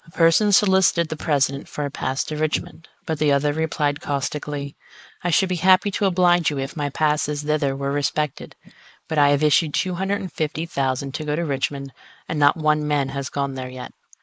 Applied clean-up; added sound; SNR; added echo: neural mask model Resemble Enhance denoiser.